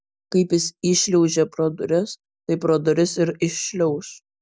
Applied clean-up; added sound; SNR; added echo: none; none; none; none.